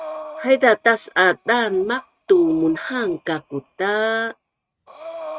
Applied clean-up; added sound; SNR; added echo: neural mask model RNNoise.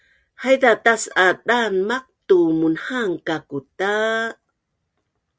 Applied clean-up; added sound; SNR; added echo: none; none; none; none.